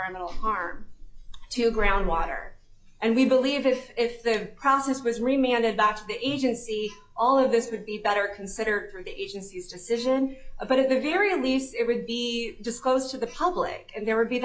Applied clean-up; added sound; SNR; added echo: classical method log-MMSE.